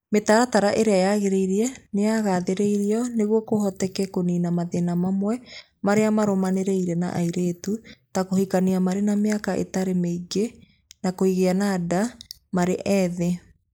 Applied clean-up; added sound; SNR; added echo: neural mask model Resemble Enhance denoiser.